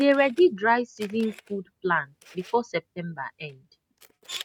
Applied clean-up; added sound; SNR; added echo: neural mask model RNNoise.